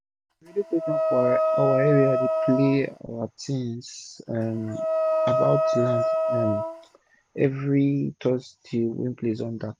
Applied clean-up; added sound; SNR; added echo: none; Wind instrument, woodwind instrument; -1 dB; none.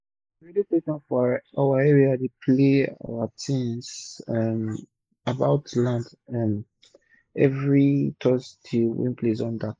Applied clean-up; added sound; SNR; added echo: neural mask model Resemble Enhance denoiser.